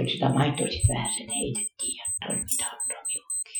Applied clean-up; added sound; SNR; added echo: classical method Wiener filter.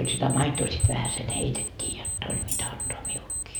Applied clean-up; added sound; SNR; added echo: none; Alarm + Tambourine; 5 dB; none.